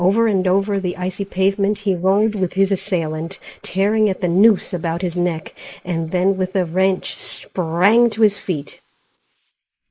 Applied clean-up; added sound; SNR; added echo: neural mask model Resemble Enhance denoiser.